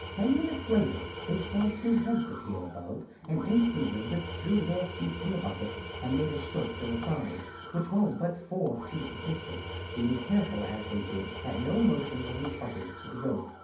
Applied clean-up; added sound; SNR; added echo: none; Tools; 8 dB; reverberation time 0.6 s.